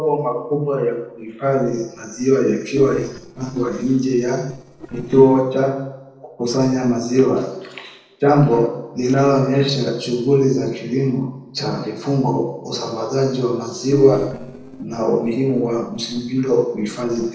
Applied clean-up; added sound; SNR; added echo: neural separator model SepFormer DNS4.